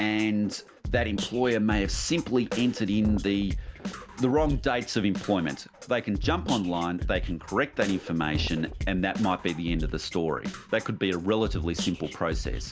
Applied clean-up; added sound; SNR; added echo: none; Drum kit; 7 dB; none.